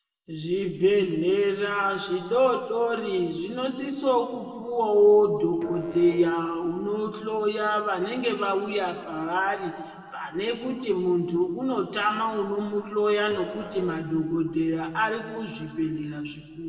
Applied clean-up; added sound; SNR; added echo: neural separator model SepFormer DNS4.